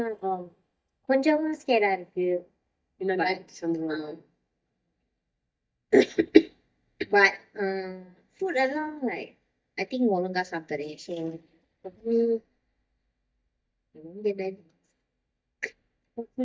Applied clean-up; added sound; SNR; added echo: neural mask model DeepFilterNet 3.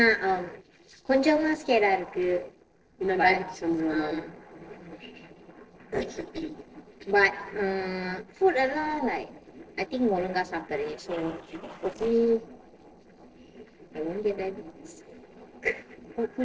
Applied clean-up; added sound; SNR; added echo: neural separator model SepFormer DNS4.